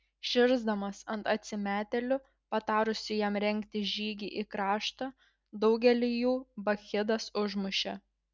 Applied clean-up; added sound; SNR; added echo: none; none; none; none.